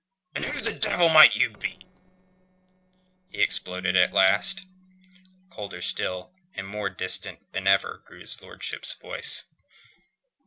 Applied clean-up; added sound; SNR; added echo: neural separator model SepFormer DNS4.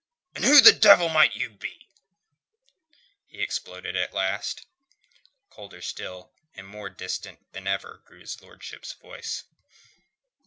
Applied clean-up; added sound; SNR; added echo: none; none; none; none.